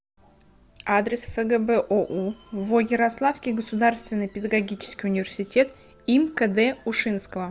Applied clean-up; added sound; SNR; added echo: none; none; none; none.